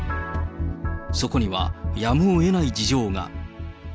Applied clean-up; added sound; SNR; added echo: none; none; none; none.